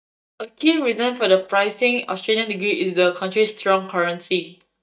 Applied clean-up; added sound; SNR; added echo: neural mask model DeepFilterNet 3.